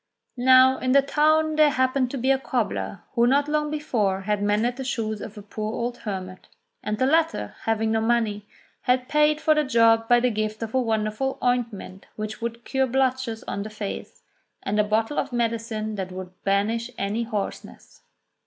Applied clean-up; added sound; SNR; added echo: none; none; none; none.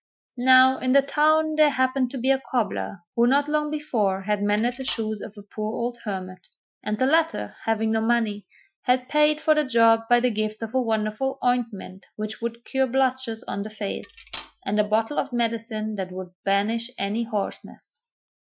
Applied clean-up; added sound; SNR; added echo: classical method Wiener filter.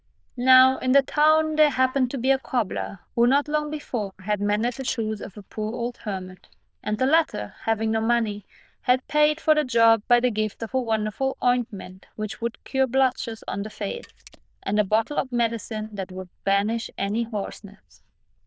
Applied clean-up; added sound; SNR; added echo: neural diffusion model UNIVERSE++.